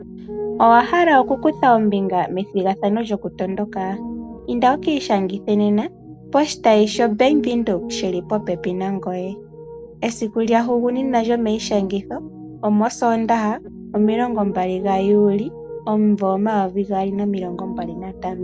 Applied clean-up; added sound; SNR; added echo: none; Piano; 12 dB; none.